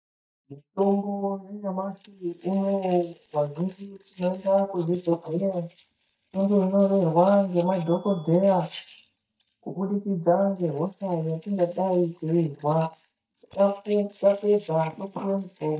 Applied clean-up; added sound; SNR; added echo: neural mask model DeepFilterNet 3.